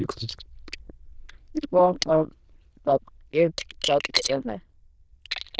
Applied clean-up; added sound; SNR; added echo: neural diffusion model UNIVERSE++.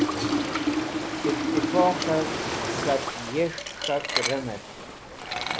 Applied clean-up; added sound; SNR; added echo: none; Ocean + Liquid; -2 dB; none.